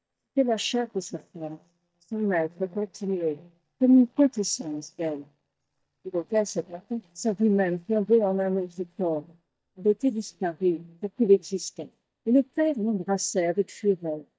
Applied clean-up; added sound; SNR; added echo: neural mask model DeepFilterNet 3.